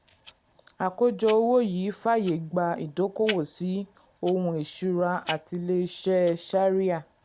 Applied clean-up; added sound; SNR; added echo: none; Tick-tock; 17 dB; none.